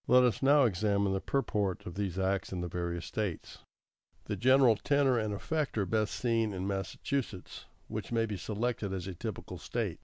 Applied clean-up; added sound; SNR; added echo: none; none; none; none.